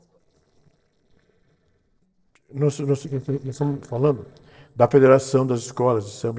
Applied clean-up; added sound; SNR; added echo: neural separator model SepFormer DNS4.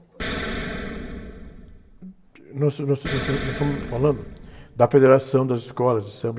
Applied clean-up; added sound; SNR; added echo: none; Explosion; 9 dB; reverberation time 1.9 s.